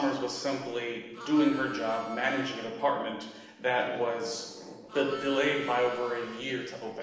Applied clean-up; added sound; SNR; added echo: none; Harmonica; 13 dB; reverberation time 0.9 s.